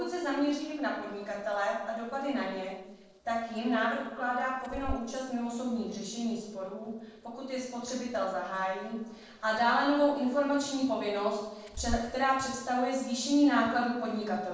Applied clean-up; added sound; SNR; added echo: neural separator model SepFormer DNS4.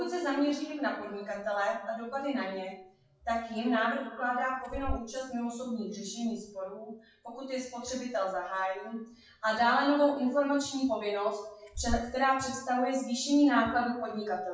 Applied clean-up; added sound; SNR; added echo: classical method WPE with log-MMSE.